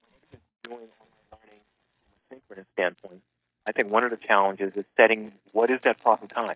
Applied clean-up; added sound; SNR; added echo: neural mask model DeepFilterNet 3.